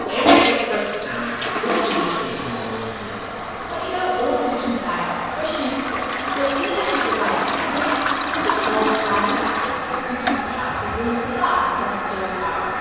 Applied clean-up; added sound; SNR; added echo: none; Toilet flush; -1 dB; reverberation time 1.9 s.